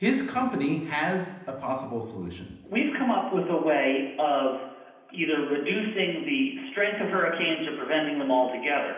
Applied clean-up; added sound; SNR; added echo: none; none; none; reverberation time 0.9 s.